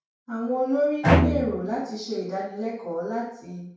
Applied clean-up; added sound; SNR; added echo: none; Bowed string instrument; -3 dB; reverberation time 0.5 s.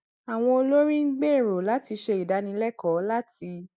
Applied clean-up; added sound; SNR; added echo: none; none; none; none.